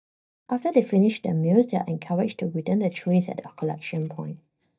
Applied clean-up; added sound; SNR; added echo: neural mask model DeepFilterNet 3.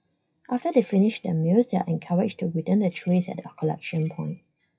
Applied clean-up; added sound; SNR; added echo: classical method WPE with log-MMSE.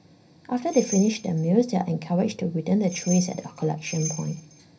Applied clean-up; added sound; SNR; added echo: none; Bell; 12 dB; reverberation time 0.5 s.